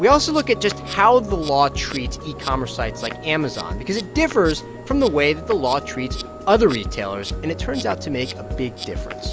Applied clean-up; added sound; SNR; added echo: none; Insect; 17 dB; none.